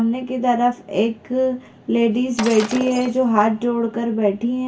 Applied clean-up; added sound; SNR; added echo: none; Shatter; 13 dB; reverberation time 0.2 s.